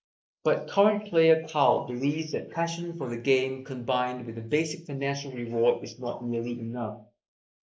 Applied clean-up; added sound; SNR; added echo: neural mask model Resemble Enhance denoiser.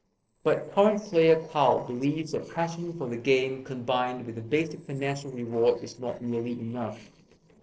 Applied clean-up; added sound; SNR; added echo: neural separator model SepFormer DNS4.